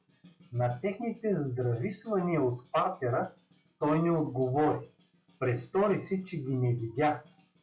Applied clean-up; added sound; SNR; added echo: classical method log-MMSE.